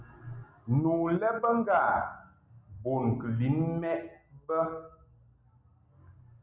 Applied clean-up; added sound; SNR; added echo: none; none; none; none.